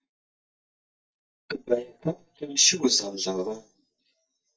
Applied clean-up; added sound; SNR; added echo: neural mask model DeepFilterNet 3.